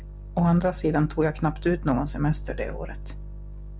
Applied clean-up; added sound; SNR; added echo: none; none; none; none.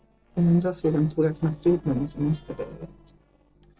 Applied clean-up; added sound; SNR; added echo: neural separator model SepFormer DNS4.